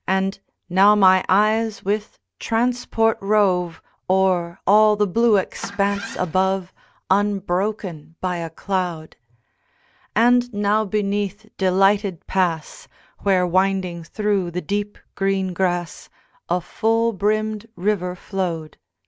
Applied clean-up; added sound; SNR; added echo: none; Engine starting; 15 dB; none.